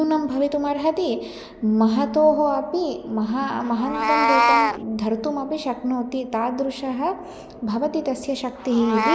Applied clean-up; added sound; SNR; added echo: none; Meow; 5 dB; none.